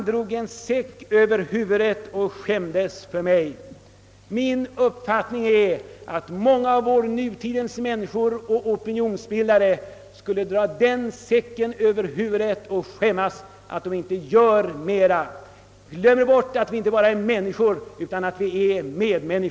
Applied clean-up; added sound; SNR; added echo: none; none; none; none.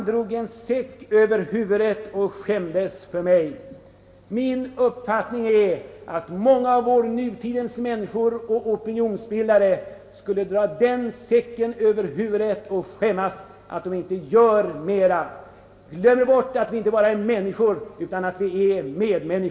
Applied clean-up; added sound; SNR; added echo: none; none; none; reverberation time 2.3 s.